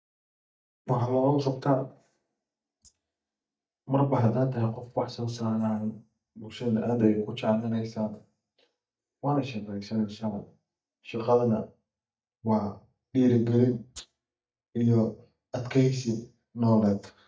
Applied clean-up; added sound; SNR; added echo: neural mask model DeepFilterNet 3.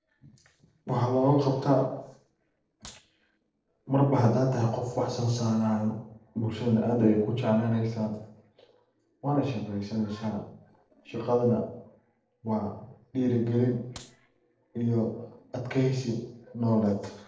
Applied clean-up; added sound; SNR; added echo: neural separator model SepFormer DNS4.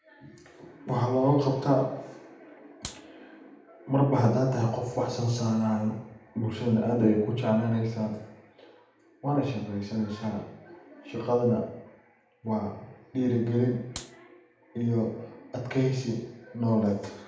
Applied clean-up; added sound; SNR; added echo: none; Clapping; 17 dB; reverberation time 0.8 s.